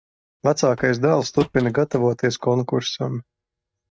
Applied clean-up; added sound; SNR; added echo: neural mask model RNNoise.